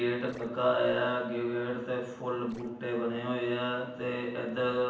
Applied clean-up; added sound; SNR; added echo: neural separator model SepFormer DNS4.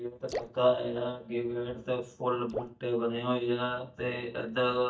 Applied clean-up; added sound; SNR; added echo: neural mask model DeepFilterNet 3.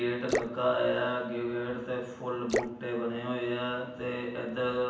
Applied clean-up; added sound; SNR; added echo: none; Drip / Splash, splatter; 7 dB; reverberation time 0.9 s.